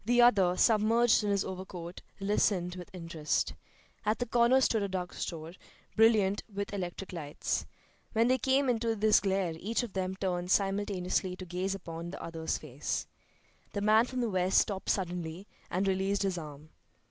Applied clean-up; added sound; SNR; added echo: none; none; none; none.